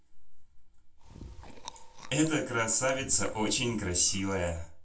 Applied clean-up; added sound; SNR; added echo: none; Chewing, mastication; 18 dB; reverberation time 0.2 s.